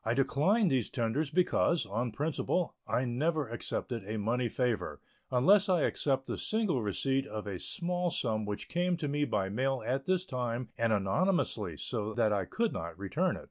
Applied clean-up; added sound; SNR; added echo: none; none; none; none.